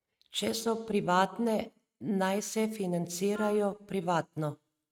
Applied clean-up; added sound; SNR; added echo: neural mask model RNNoise.